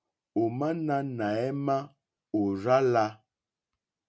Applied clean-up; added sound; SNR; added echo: none; none; none; none.